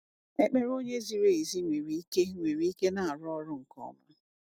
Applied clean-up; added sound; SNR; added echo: none; none; none; none.